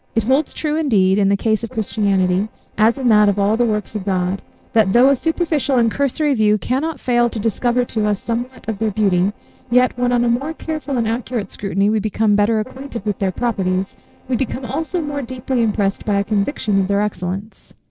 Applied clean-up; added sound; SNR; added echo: neural separator model SepFormer DNS4.